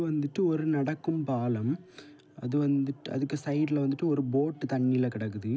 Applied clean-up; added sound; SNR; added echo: none; none; none; none.